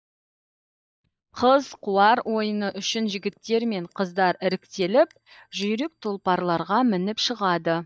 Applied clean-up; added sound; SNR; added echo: neural mask model DeepFilterNet 3.